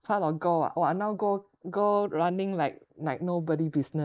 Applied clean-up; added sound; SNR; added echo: neural mask model Resemble Enhance denoiser.